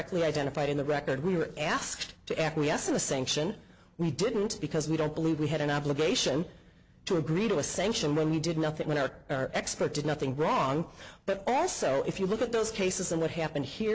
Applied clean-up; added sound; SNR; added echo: none; none; none; none.